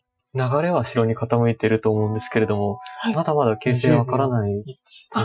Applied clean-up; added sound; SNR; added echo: classical method Wiener filter.